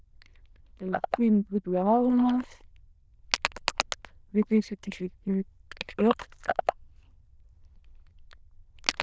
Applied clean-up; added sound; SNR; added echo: neural diffusion model UNIVERSE++.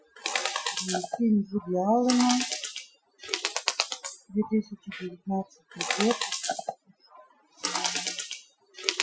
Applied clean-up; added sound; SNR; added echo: classical method Wiener filter.